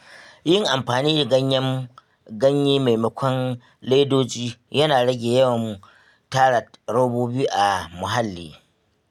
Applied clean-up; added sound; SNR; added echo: none; none; none; none.